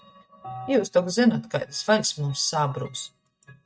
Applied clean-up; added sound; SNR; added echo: neural mask model RNNoise.